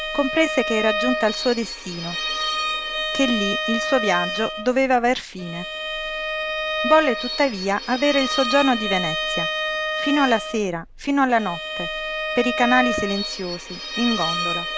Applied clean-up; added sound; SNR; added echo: none; Bowed string instrument; 3 dB; none.